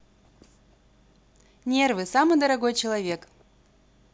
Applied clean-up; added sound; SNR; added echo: none; none; none; none.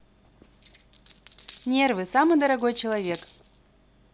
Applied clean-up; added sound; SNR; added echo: none; Coin (dropping); 17 dB; none.